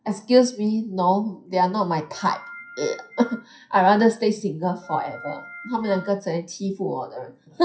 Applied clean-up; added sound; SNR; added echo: classical method WPE with log-MMSE.